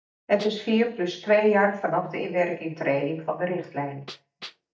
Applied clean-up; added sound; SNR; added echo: neural mask model DeepFilterNet 3.